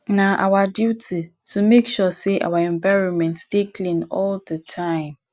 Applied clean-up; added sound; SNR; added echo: none; none; none; none.